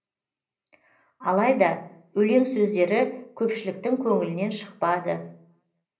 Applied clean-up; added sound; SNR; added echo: none; Cowbell; 19 dB; reverberation time 0.5 s.